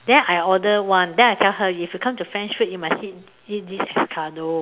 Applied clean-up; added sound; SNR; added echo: none; none; none; none.